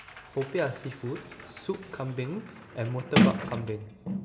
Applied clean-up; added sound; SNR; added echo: none; Sliding door; -2 dB; reverberation time 1.5 s.